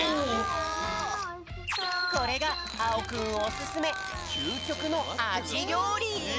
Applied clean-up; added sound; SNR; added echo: none; Fart; 16 dB; none.